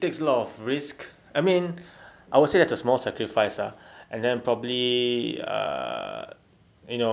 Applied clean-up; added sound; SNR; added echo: none; none; none; none.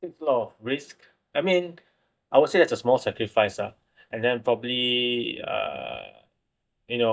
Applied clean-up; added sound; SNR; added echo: neural mask model DeepFilterNet 3.